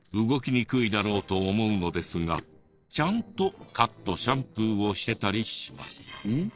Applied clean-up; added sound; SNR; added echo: neural separator model SepFormer DNS4.